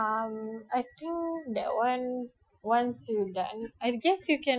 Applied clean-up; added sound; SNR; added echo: classical method Wiener filter.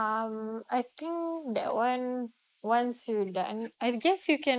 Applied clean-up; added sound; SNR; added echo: neural mask model Resemble Enhance denoiser.